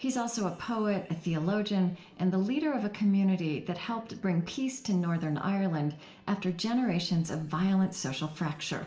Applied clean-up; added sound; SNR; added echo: none; none; none; reverberation time 1.9 s.